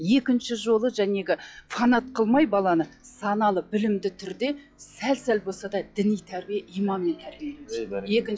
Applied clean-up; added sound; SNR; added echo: classical method log-MMSE.